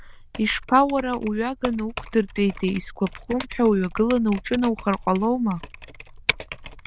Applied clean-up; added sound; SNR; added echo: neural diffusion model UNIVERSE++.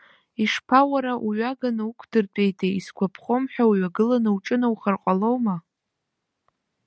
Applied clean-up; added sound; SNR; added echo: none; none; none; none.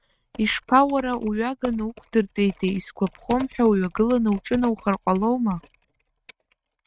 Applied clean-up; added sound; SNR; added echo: neural mask model RNNoise.